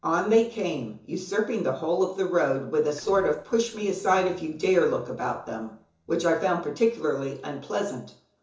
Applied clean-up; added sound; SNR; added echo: neural separator model SepFormer DNS4.